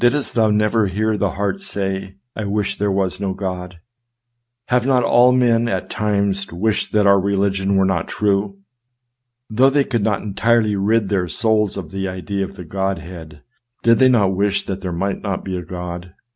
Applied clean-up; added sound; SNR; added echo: none; none; none; none.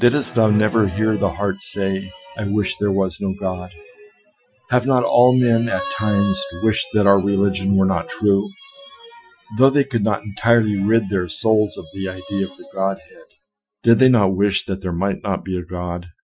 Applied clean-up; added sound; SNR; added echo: classical method Wiener filter.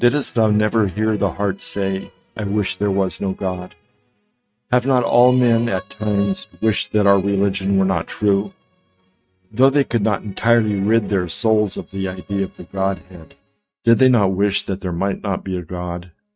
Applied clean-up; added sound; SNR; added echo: neural mask model RNNoise.